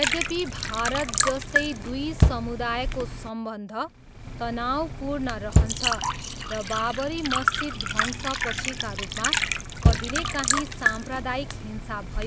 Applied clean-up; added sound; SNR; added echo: none; Liquid + Bass drum; -4 dB; none.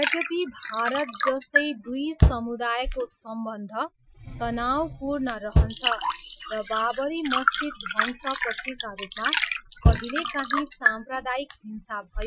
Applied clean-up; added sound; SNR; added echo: classical method Wiener filter.